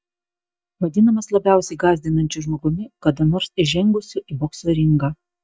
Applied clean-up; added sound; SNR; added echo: neural mask model DeepFilterNet 3.